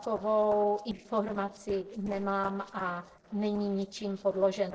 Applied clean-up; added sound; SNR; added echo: neural separator model SepFormer DNS4.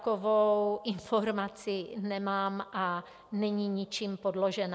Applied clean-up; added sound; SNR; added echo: none; none; none; none.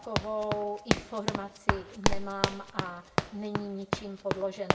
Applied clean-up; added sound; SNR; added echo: none; Run; -4 dB; reverberation time 0.2 s.